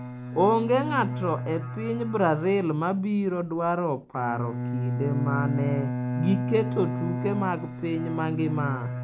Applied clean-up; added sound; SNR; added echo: none; Bowed string instrument; 4 dB; none.